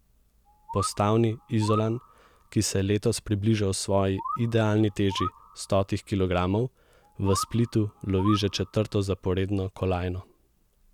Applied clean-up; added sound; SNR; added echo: none; Bird; 13 dB; none.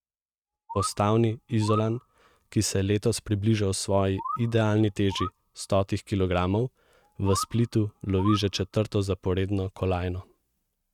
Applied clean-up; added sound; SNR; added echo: neural mask model RNNoise.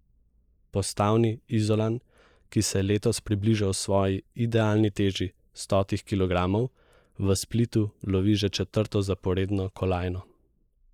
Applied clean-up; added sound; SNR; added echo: neural mask model Resemble Enhance denoiser.